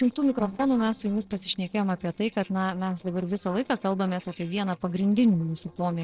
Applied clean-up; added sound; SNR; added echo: neural separator model SepFormer DNS4.